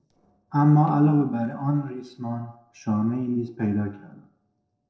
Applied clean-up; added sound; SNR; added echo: neural separator model SepFormer DNS4.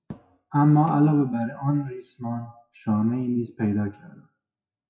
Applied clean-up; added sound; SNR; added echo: classical method WPE with log-MMSE.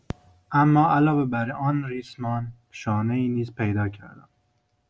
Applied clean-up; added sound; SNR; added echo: none; none; none; none.